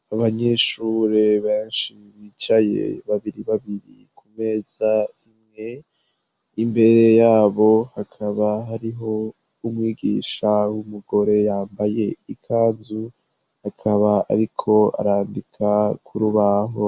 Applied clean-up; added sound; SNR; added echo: none; none; none; none.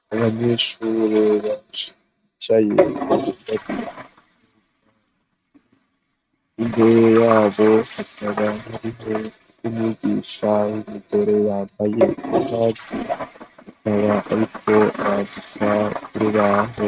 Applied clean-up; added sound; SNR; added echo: neural mask model RNNoise.